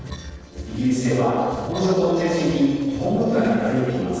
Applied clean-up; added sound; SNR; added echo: neural separator model SepFormer DNS4.